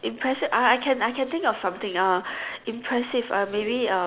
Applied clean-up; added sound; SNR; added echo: none; none; none; none.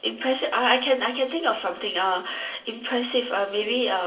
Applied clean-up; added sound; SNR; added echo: none; none; none; reverberation time 0.2 s.